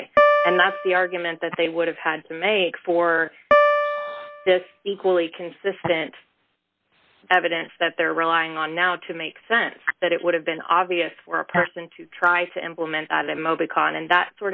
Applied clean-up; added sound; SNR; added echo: none; Piano; -2 dB; none.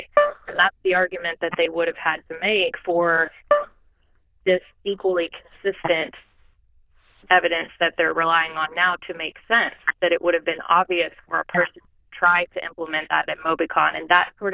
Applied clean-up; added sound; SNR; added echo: neural diffusion model UNIVERSE++.